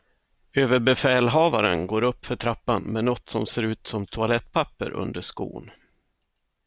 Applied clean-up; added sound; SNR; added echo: none; none; none; none.